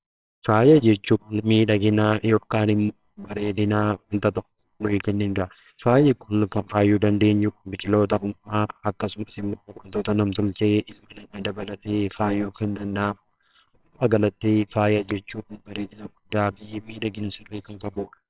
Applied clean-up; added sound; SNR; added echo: neural separator model SepFormer WHAMR!.